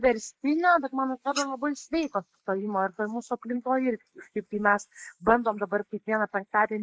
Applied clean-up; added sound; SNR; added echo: neural mask model Resemble Enhance denoiser.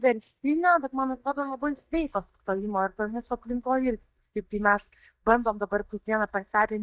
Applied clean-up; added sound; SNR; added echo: neural mask model DeepFilterNet 3.